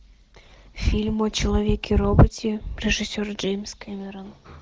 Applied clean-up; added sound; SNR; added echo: none; none; none; none.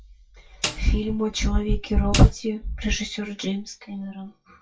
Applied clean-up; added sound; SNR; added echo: classical method WPE with log-MMSE.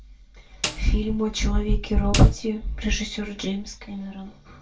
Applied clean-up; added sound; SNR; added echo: none; Snare drum; 13 dB; reverberation time 0.2 s.